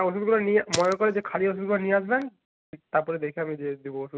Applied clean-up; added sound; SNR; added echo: none; Fire; 13 dB; none.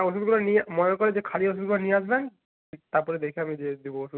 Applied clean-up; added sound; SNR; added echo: none; none; none; none.